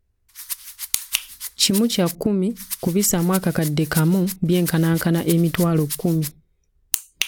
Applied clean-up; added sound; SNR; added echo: none; Rattle; 13 dB; none.